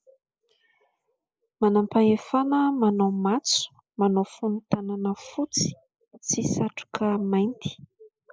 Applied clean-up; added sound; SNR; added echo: neural mask model Resemble Enhance denoiser.